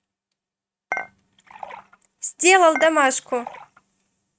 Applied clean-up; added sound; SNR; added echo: neural mask model RNNoise.